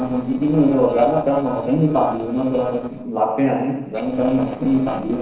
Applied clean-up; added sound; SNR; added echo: neural separator model SepFormer DNS4.